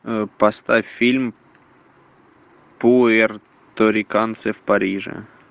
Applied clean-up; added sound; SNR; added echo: none; none; none; none.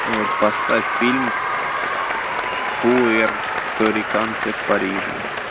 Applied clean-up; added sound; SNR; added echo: none; Applause; 0 dB; none.